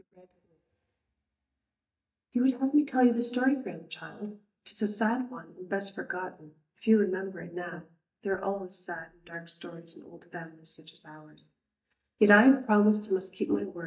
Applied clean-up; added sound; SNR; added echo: neural mask model DeepFilterNet 3.